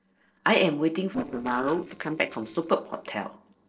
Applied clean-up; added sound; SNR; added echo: neural separator model SepFormer DNS4.